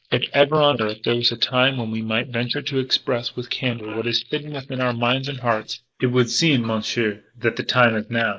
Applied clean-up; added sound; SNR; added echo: neural mask model Resemble Enhance denoiser.